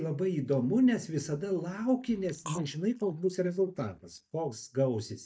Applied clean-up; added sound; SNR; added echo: neural mask model DeepFilterNet 3.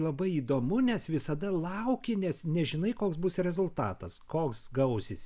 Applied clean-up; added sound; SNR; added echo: none; none; none; none.